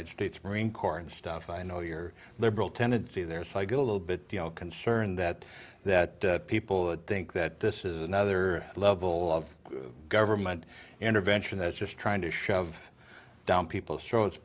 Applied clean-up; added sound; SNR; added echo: none; none; none; none.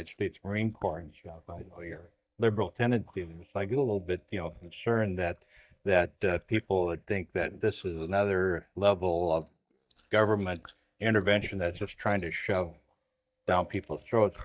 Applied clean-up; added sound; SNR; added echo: neural mask model DeepFilterNet 3.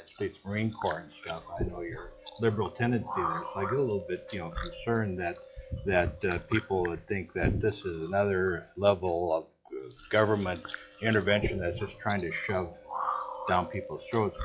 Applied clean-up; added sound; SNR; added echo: classical method log-MMSE.